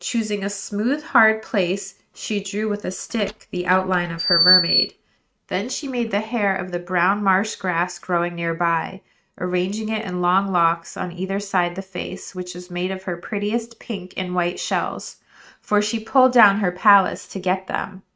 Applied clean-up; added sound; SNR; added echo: neural mask model RNNoise.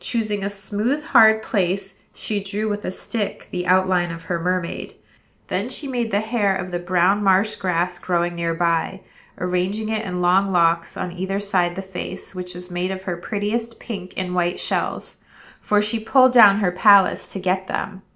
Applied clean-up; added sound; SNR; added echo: none; none; none; none.